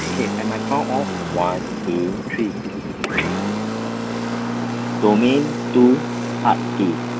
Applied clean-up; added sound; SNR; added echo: none; Engine; 2 dB; none.